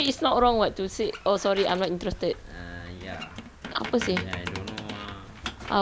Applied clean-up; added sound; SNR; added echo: none; Squeak; 11 dB; none.